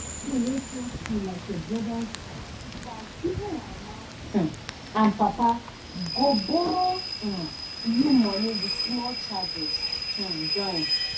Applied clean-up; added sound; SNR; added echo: none; Rain / Train; 5 dB; reverberation time 0.3 s.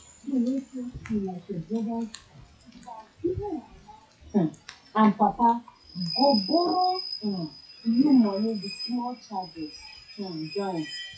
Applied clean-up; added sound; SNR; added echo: classical method WPE with log-MMSE.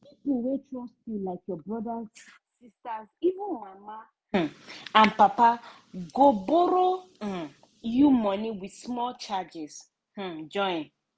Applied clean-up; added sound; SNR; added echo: none; none; none; none.